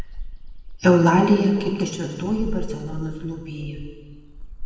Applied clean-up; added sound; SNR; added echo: none; Meow / Purr; 11 dB; reverberation time 1.5 s.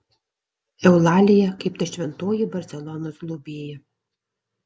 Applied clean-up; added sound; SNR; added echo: none; none; none; none.